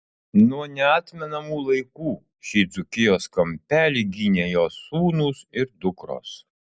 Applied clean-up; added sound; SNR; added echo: none; none; none; none.